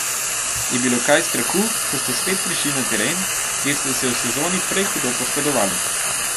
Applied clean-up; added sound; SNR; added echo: none; Frying (food); -2 dB; none.